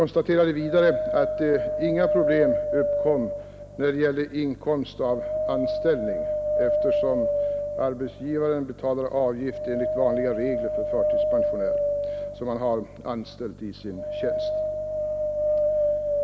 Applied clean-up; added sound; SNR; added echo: none; Wind; 0 dB; none.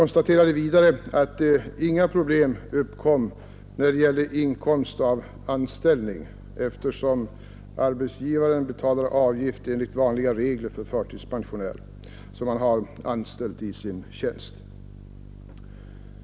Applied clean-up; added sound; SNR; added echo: none; none; none; none.